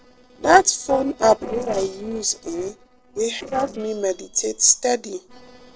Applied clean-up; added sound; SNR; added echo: neural separator model SepFormer DNS4.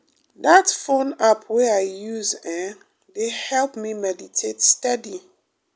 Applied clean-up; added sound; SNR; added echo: none; none; none; none.